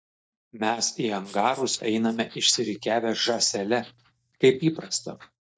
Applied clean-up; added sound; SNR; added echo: neural mask model DeepFilterNet 3.